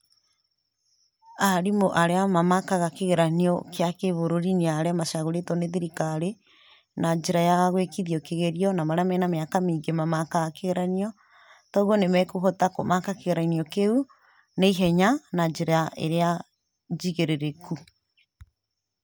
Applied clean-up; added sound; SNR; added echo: none; none; none; none.